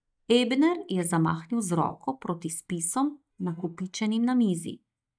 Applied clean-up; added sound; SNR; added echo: neural mask model DeepFilterNet 3.